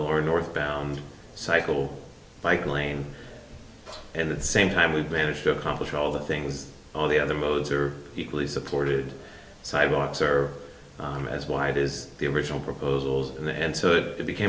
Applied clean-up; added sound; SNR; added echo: none; none; none; none.